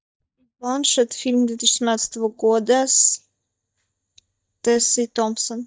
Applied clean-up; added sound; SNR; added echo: neural mask model DeepFilterNet 3.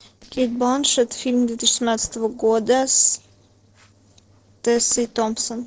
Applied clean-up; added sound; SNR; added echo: neural separator model SepFormer DNS4.